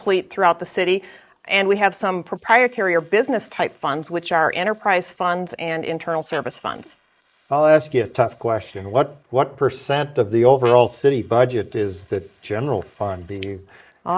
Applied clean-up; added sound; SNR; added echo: neural mask model Resemble Enhance denoiser.